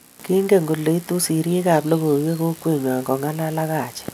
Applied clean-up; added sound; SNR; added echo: none; none; none; none.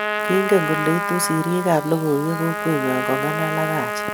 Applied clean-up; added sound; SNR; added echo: none; Trumpet; 3 dB; none.